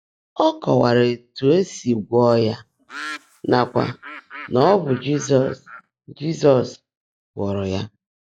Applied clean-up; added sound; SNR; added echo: classical method log-MMSE.